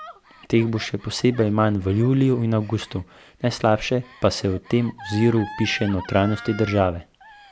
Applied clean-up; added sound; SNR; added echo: none; Gasp; 19 dB; none.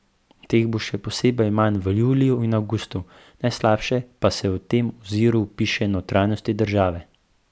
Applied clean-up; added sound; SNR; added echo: none; none; none; none.